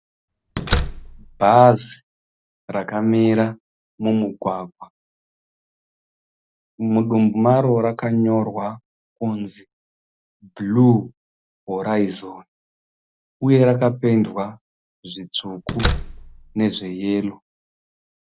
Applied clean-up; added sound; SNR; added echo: none; Slam; 5 dB; none.